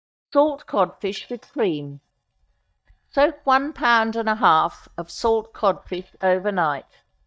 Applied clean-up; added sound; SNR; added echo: neural mask model DeepFilterNet 3.